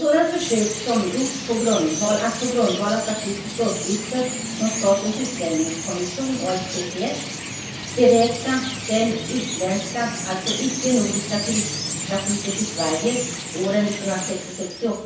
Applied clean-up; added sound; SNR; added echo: none; Chirp, tweet; 6 dB; reverberation time 0.7 s.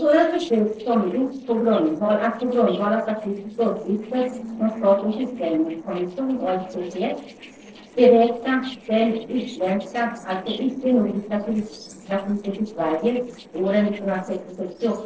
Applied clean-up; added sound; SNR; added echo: neural separator model SepFormer DNS4.